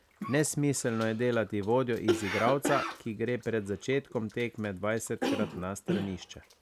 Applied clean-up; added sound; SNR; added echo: none; Cough; 6 dB; none.